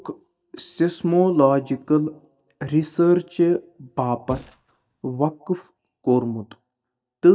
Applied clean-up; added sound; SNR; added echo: neural mask model DeepFilterNet 3.